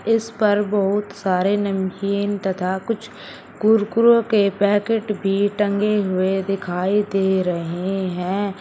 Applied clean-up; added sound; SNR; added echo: none; none; none; none.